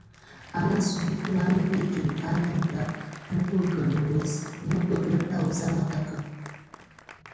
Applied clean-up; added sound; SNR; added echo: none; Applause; 16 dB; reverberation time 1.2 s.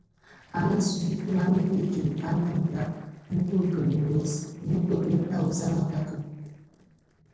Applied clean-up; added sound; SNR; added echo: neural separator model SepFormer DNS4.